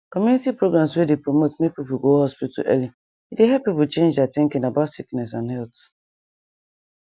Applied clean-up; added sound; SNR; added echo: none; none; none; none.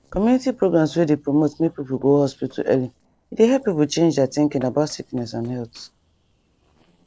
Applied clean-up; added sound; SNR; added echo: neural separator model SepFormer DNS4.